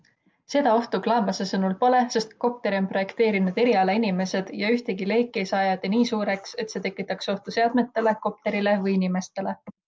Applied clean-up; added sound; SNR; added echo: none; none; none; none.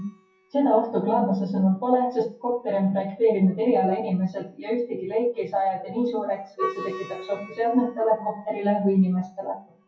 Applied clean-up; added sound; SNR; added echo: classical method WPE with log-MMSE.